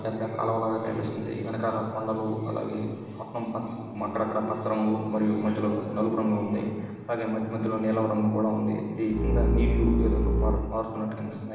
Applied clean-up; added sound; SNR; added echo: none; Bowed string instrument; -3 dB; reverberation time 1.6 s.